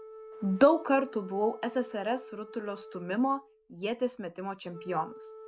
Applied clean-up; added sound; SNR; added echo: none; Wind instrument, woodwind instrument; 17 dB; none.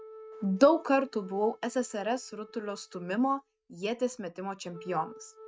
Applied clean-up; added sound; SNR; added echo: neural mask model RNNoise.